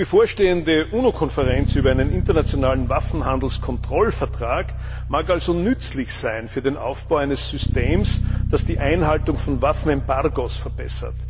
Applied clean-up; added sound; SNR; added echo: none; Bass guitar; 2 dB; none.